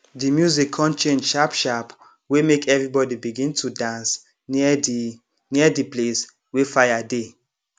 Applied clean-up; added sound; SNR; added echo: none; none; none; none.